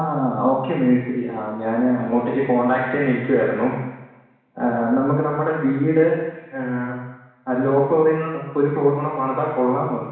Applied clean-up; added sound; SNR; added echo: none; none; none; reverberation time 1.1 s.